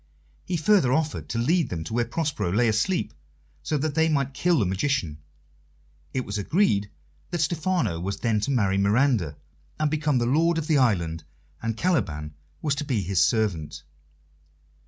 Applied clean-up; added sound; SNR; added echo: none; none; none; none.